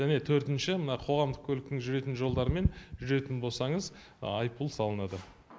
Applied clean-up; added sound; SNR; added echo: none; none; none; none.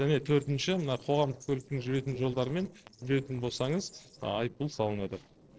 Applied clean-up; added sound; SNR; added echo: neural separator model SepFormer DNS4.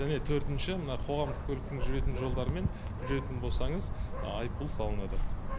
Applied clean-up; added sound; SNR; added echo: none; Bird; -2 dB; none.